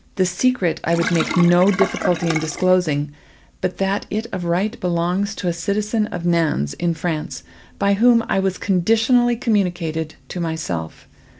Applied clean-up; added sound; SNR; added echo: none; Sink (filling or washing); 8 dB; none.